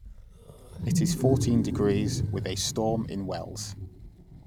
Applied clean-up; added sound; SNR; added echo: none; Wild animals; 0 dB; none.